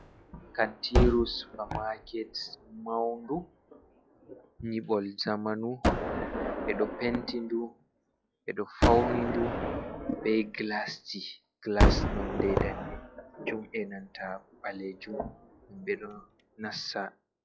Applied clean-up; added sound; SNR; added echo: classical method log-MMSE.